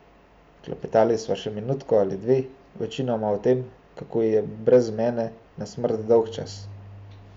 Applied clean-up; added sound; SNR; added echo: none; none; none; none.